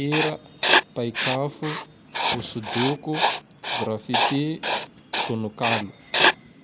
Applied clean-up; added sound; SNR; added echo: none; Writing; -3 dB; none.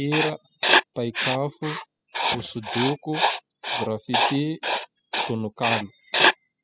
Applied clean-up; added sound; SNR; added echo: classical method spectral subtraction.